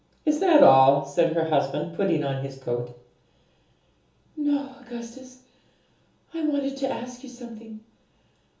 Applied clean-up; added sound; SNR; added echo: none; none; none; reverberation time 1.2 s.